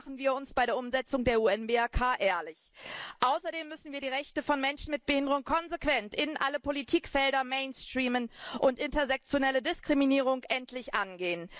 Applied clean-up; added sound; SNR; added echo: none; none; none; none.